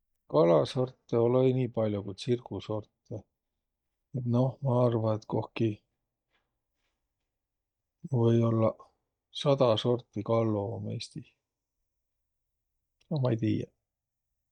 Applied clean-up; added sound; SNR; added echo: neural mask model DeepFilterNet 3.